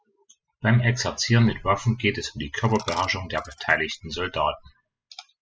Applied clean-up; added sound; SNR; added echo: classical method spectral subtraction.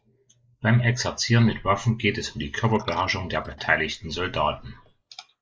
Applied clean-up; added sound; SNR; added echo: neural mask model Resemble Enhance denoiser.